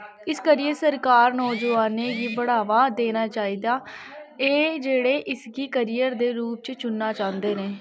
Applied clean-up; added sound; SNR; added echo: none; none; none; none.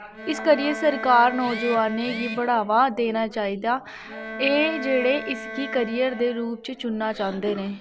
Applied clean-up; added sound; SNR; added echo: none; Bowed string instrument; 12 dB; none.